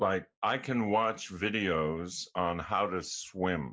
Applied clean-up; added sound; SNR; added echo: none; none; none; none.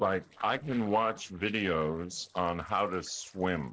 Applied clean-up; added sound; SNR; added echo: neural separator model SepFormer DNS4.